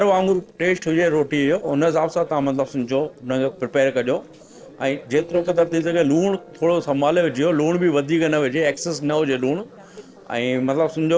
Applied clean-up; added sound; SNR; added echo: neural separator model SepFormer DNS4.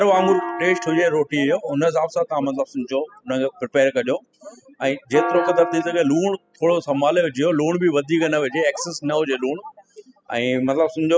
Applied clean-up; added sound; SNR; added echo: classical method spectral subtraction.